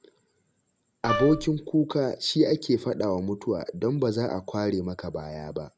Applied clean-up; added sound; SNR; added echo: none; Wind instrument, woodwind instrument; 3 dB; none.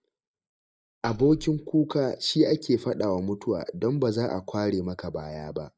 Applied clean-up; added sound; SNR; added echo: neural mask model DeepFilterNet 3.